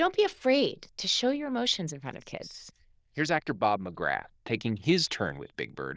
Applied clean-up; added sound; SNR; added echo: neural diffusion model UNIVERSE++.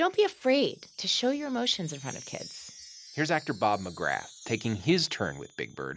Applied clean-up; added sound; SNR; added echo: none; Wind chime; 20 dB; none.